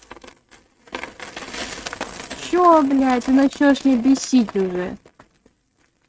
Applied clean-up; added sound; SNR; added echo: neural mask model RNNoise.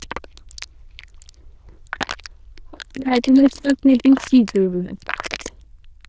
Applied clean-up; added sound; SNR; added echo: neural diffusion model UNIVERSE++.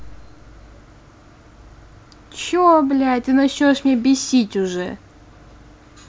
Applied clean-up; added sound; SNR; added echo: none; none; none; none.